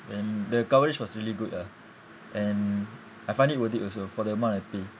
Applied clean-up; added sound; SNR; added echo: none; none; none; none.